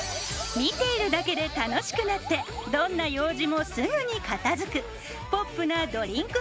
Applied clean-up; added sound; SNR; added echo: none; none; none; none.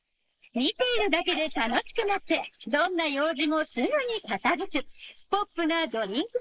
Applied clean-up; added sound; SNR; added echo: neural mask model Resemble Enhance denoiser.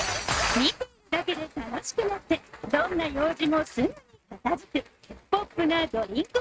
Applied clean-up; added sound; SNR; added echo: neural mask model RNNoise.